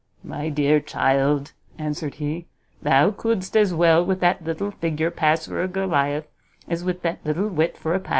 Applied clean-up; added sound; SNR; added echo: none; none; none; none.